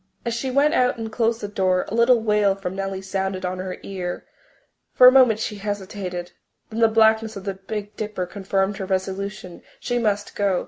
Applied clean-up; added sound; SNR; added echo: none; none; none; none.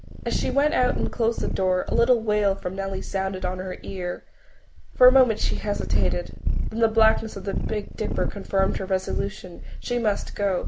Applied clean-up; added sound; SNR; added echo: none; Purr; 1 dB; none.